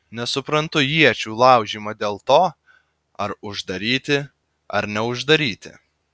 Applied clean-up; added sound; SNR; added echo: none; none; none; none.